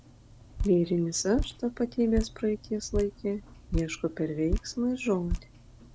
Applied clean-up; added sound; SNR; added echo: none; Drip; 7 dB; none.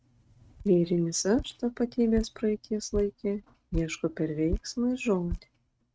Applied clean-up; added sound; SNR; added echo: neural mask model RNNoise.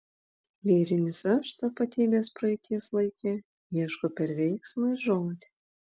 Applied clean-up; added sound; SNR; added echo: none; none; none; none.